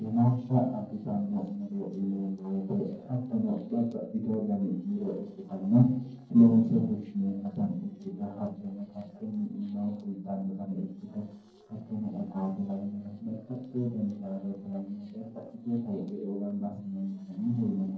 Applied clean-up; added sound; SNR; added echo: neural separator model SepFormer DNS4.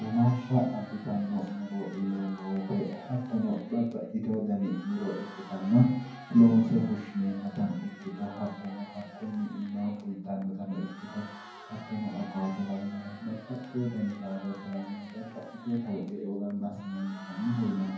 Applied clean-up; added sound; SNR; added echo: none; Crowd; 19 dB; reverberation time 0.9 s.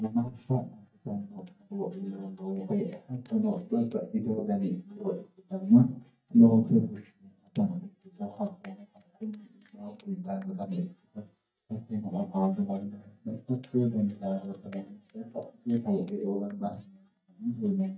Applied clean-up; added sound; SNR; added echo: neural mask model DeepFilterNet 3.